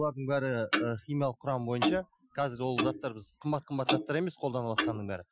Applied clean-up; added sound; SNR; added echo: classical method Wiener filter.